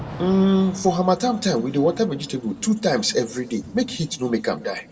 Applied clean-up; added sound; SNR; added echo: none; Thunder / Rain; 19 dB; reverberation time 0.8 s.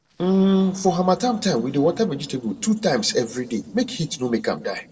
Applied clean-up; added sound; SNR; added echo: neural separator model SepFormer DNS4.